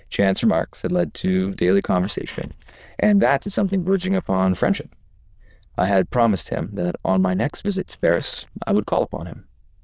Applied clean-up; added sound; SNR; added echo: neural diffusion model UNIVERSE++.